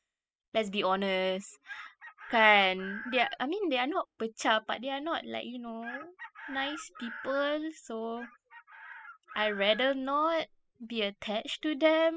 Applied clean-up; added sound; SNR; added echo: classical method spectral subtraction.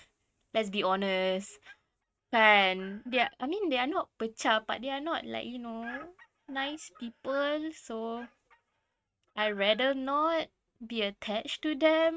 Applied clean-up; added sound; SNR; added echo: neural mask model RNNoise.